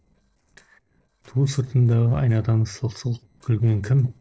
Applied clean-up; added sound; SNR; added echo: neural separator model SepFormer DNS4.